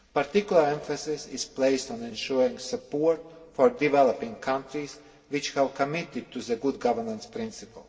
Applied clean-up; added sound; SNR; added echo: none; none; none; reverberation time 1.1 s.